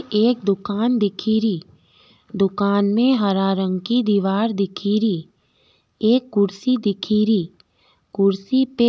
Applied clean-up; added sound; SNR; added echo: none; none; none; none.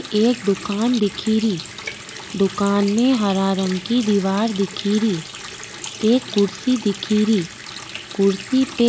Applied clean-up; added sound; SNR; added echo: none; Water tap, faucet; 14 dB; none.